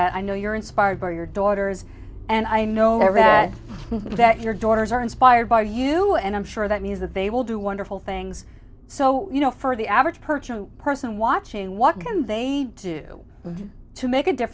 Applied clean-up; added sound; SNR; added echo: none; Motor vehicle (road); 18 dB; none.